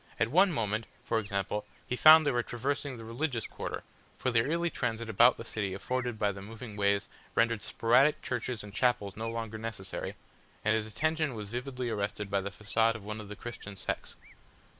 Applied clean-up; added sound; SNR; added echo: neural mask model Resemble Enhance denoiser.